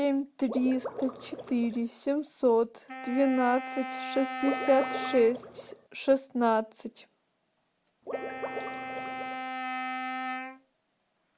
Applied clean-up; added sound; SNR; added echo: none; Wind instrument, woodwind instrument + Water / Liquid; 7 dB; none.